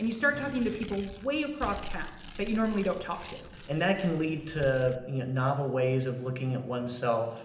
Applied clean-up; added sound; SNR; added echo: none; Tearing; 15 dB; reverberation time 0.8 s.